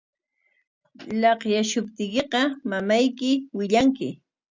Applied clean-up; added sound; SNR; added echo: none; none; none; none.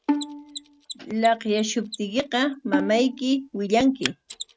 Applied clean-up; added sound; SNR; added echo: neural mask model RNNoise.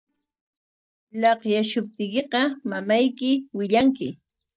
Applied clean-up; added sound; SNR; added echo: neural mask model DeepFilterNet 3.